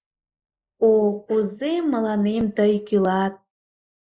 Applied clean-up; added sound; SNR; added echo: neural mask model Resemble Enhance denoiser.